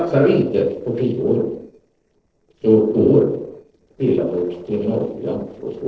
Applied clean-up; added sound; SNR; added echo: neural separator model SepFormer DNS4.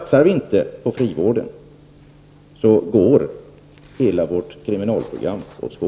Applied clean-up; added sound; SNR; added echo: none; none; none; none.